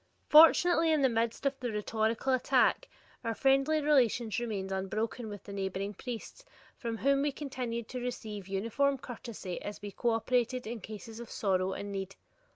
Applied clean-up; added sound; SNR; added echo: none; none; none; none.